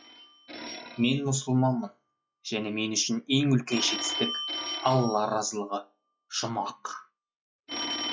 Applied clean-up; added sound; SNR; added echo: classical method log-MMSE.